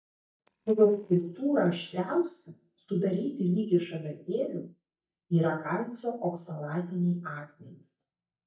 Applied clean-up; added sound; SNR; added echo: neural mask model DeepFilterNet 3.